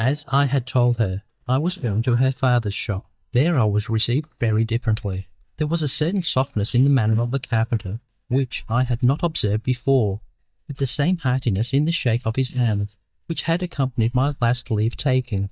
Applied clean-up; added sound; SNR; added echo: neural mask model DeepFilterNet 3.